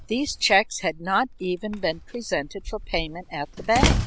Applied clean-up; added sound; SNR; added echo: none; Slam; 4 dB; none.